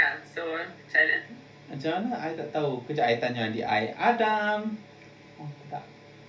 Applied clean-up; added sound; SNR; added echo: none; none; none; reverberation time 0.3 s.